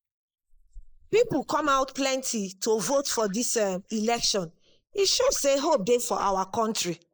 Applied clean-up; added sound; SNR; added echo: neural mask model Resemble Enhance denoiser.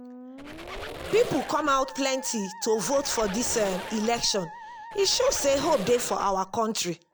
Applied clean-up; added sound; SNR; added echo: none; Squeak + Musical instrument; 12 dB; none.